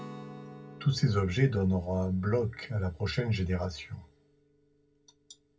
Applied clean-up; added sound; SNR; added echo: none; Guitar; 19 dB; reverberation time 0.4 s.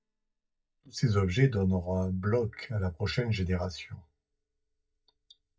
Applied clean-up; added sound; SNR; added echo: neural mask model DeepFilterNet 3.